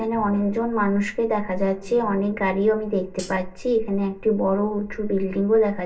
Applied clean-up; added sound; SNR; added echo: none; Hi-hat; 18 dB; reverberation time 0.2 s.